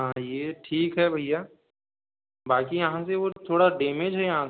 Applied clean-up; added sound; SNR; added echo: none; none; none; none.